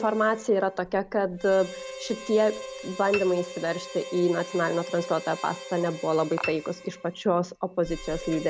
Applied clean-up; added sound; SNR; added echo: none; Harmonica + Piano; 13 dB; none.